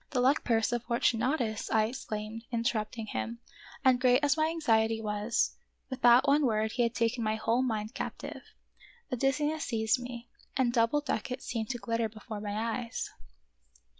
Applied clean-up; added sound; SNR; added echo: none; none; none; none.